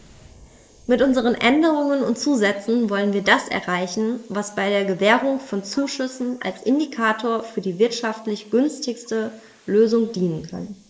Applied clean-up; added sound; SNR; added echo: neural mask model Resemble Enhance denoiser.